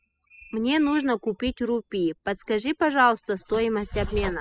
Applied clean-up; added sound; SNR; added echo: classical method spectral subtraction.